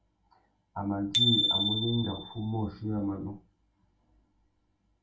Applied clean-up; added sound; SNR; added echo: none; Bicycle bell; -2 dB; reverberation time 0.2 s.